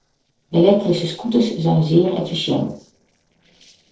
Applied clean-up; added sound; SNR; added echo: neural separator model SepFormer DNS4.